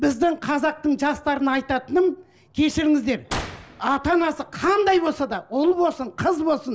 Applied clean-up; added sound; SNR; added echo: none; Gunshot, gunfire; 15 dB; none.